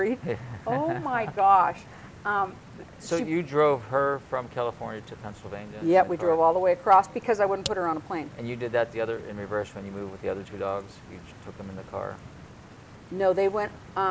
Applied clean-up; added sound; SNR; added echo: none; Stream; 19 dB; none.